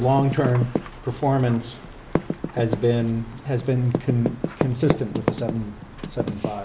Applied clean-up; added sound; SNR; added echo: none; Typing; 6 dB; none.